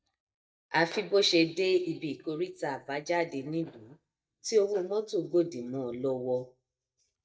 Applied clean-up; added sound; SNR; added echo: neural mask model DeepFilterNet 3.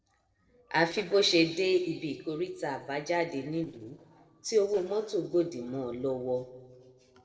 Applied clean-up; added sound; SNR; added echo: neural separator model SepFormer DNS4.